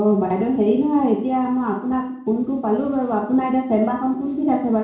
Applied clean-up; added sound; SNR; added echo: none; none; none; reverberation time 0.6 s.